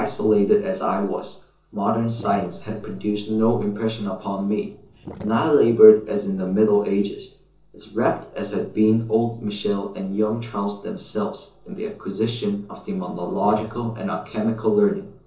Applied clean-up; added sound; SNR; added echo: neural separator model SepFormer DNS4.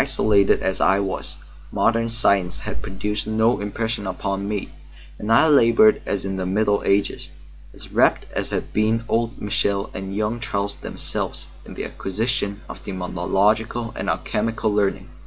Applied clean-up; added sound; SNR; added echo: none; none; none; none.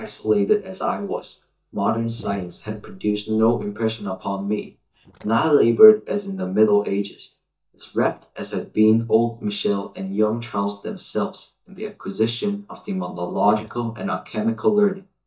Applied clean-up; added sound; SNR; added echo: neural mask model DeepFilterNet 3.